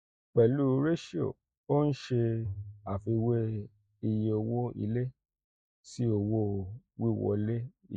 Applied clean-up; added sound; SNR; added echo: neural mask model DeepFilterNet 3.